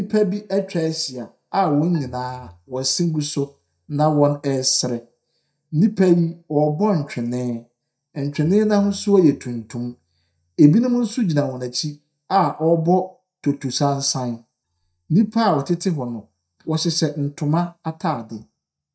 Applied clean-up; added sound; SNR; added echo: neural mask model DeepFilterNet 3.